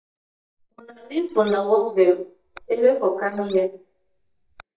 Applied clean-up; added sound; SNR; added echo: neural mask model DeepFilterNet 3.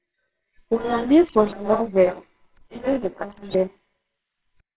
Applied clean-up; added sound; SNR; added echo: neural separator model SepFormer WHAMR!.